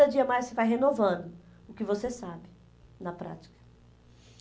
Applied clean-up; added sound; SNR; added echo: none; none; none; none.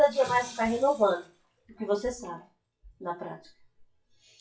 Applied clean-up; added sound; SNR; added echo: classical method WPE with log-MMSE.